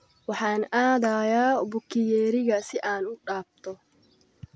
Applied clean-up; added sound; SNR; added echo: none; none; none; none.